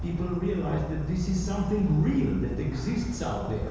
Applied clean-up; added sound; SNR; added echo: none; Fireworks; 7 dB; reverberation time 1.2 s.